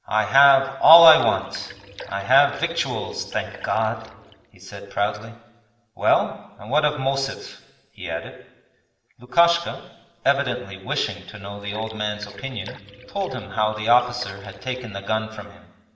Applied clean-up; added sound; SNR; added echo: none; Liquid; 20 dB; reverberation time 1.0 s.